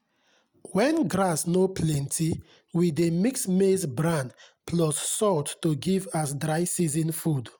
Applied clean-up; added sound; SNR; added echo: none; none; none; none.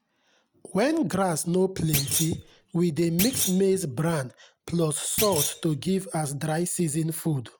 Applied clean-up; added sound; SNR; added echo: none; Thump, thud; 5 dB; none.